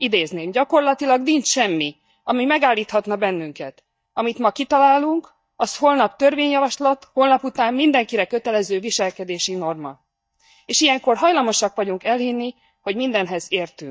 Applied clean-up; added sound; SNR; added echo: neural mask model DeepFilterNet 3.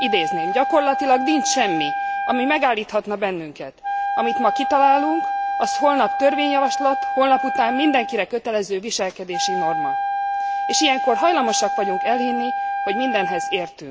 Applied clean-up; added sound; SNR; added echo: none; Wind instrument, woodwind instrument; 2 dB; none.